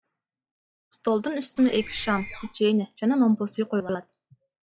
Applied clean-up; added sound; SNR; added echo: classical method log-MMSE.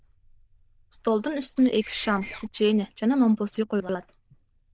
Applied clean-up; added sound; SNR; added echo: neural diffusion model UNIVERSE++.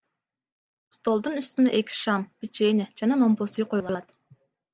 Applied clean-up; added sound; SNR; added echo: none; none; none; none.